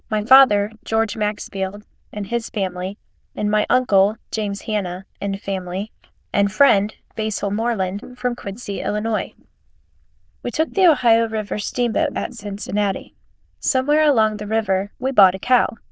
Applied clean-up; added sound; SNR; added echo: neural diffusion model UNIVERSE++.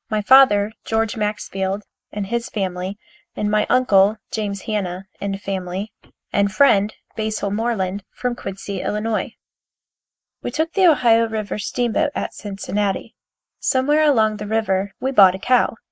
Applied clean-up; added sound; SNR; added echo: neural mask model Resemble Enhance denoiser.